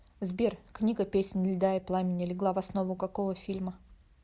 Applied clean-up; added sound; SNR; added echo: none; none; none; none.